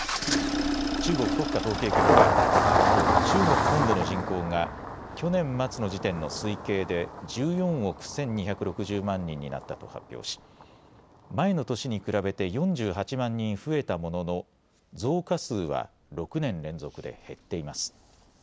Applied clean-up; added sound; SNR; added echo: none; Engine starting; -1 dB; none.